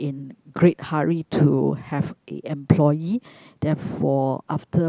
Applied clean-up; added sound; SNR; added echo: none; none; none; none.